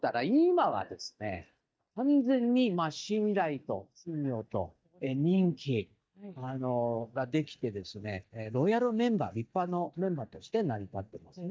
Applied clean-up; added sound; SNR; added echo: neural mask model DeepFilterNet 3.